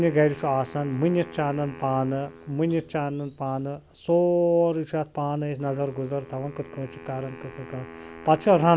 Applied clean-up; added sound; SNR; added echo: none; Wind instrument, woodwind instrument; 19 dB; none.